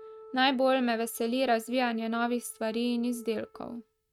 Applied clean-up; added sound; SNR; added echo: neural mask model RNNoise.